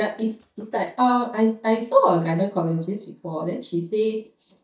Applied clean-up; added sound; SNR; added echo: neural mask model DeepFilterNet 3.